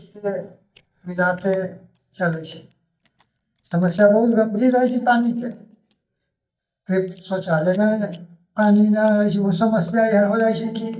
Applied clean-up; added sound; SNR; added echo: neural mask model DeepFilterNet 3.